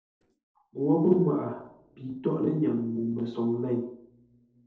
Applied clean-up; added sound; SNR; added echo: neural separator model SepFormer DNS4.